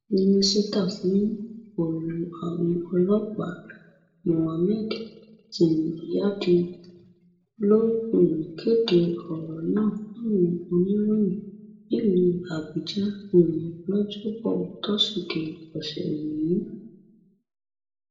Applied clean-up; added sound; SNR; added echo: none; none; none; reverberation time 0.6 s.